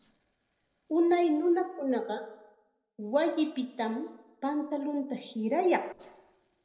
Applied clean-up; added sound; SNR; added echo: neural separator model SepFormer DNS4.